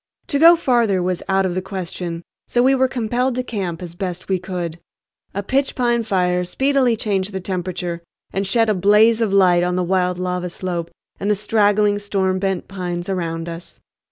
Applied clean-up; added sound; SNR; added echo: none; none; none; none.